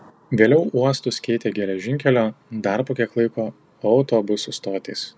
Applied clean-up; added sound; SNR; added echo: none; none; none; none.